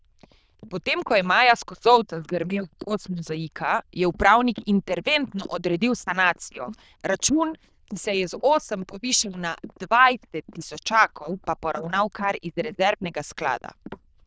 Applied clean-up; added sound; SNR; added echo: neural diffusion model UNIVERSE++.